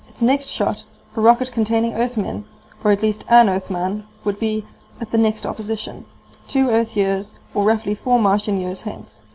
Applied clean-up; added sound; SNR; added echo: none; none; none; none.